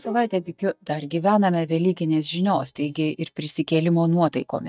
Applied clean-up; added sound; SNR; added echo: neural mask model DeepFilterNet 3.